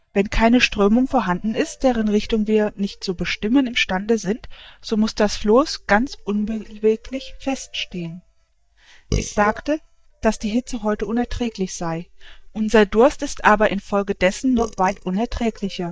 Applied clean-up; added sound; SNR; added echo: neural mask model DeepFilterNet 3.